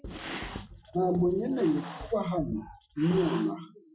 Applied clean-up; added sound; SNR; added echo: classical method Wiener filter.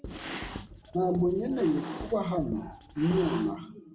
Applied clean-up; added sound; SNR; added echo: none; Writing + Cat; 12 dB; none.